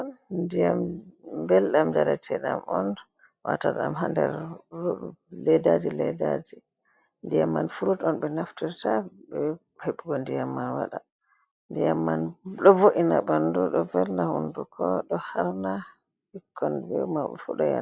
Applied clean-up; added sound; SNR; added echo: none; none; none; none.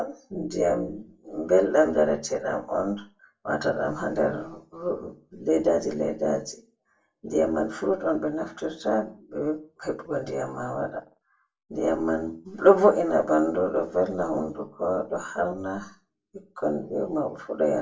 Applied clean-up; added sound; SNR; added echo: none; none; none; reverberation time 0.2 s.